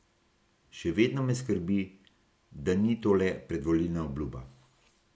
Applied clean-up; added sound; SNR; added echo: none; none; none; none.